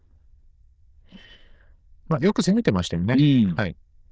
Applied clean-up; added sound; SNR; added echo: neural diffusion model UNIVERSE++.